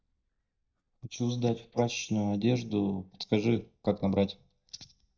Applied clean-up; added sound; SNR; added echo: neural mask model DeepFilterNet 3.